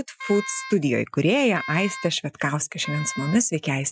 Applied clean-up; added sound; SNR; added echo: classical method Wiener filter.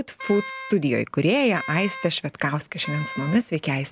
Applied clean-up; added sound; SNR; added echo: none; Wind instrument, woodwind instrument; 14 dB; none.